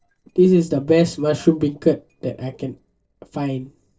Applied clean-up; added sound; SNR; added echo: neural separator model SepFormer DNS4.